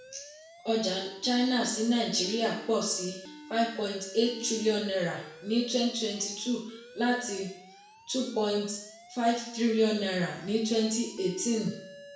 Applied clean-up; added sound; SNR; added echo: none; Alarm; 19 dB; reverberation time 0.6 s.